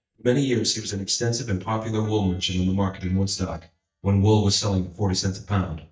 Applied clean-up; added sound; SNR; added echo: neural mask model DeepFilterNet 3.